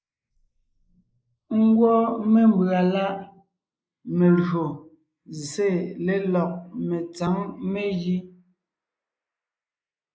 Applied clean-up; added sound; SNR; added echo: neural mask model Resemble Enhance denoiser.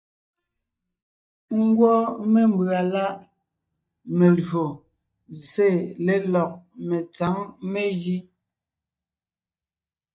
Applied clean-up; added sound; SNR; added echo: neural mask model DeepFilterNet 3.